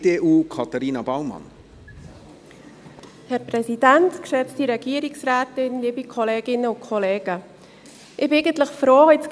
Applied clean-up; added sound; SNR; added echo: none; none; none; none.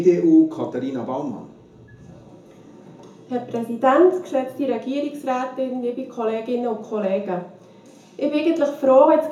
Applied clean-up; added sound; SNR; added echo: none; none; none; reverberation time 0.5 s.